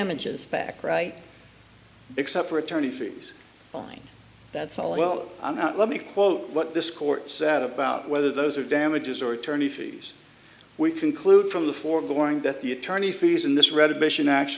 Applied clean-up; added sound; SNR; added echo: none; none; none; none.